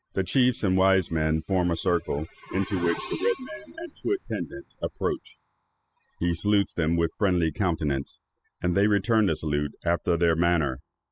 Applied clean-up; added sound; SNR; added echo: classical method spectral subtraction.